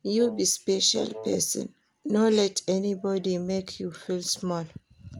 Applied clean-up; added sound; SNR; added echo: none; Wind instrument, woodwind instrument; 16 dB; none.